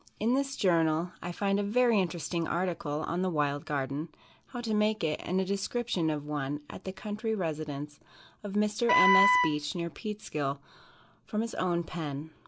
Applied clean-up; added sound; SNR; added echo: none; Wind instrument, woodwind instrument; -4 dB; none.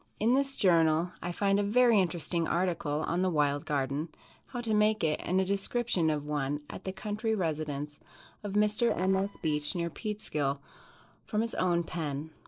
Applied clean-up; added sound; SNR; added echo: neural separator model SepFormer DNS4.